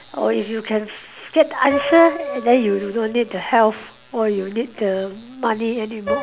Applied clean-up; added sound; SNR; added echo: none; Piano; 12 dB; none.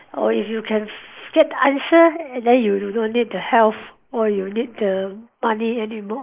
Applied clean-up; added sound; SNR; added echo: neural mask model Resemble Enhance denoiser.